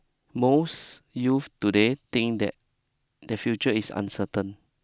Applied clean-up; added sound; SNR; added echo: none; none; none; none.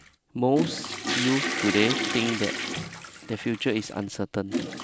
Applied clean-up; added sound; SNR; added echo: none; Toilet flush / Water; 3 dB; none.